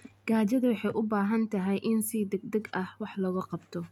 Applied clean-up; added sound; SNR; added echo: none; none; none; none.